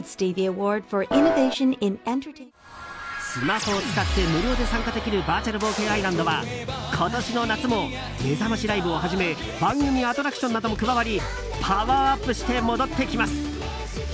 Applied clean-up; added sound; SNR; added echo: none; Piano; -1 dB; none.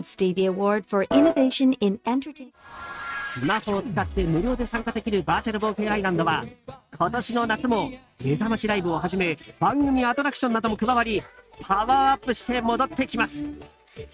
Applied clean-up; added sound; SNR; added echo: neural mask model RNNoise.